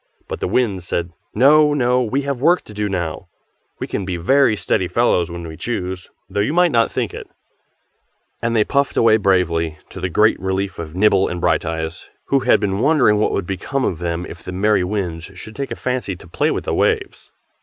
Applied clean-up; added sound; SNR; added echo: none; none; none; none.